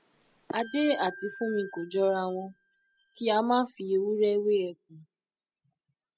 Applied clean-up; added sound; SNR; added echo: classical method spectral subtraction.